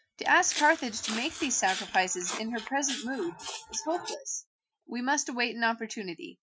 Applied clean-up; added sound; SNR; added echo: classical method Wiener filter.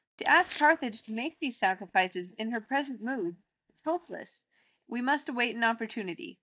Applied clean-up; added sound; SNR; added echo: neural mask model DeepFilterNet 3.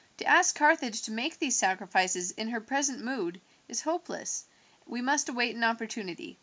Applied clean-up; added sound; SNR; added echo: none; none; none; none.